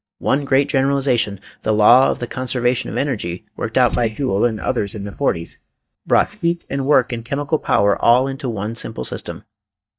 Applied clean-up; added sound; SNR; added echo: neural mask model DeepFilterNet 3.